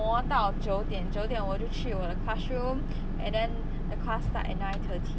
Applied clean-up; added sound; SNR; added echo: none; none; none; none.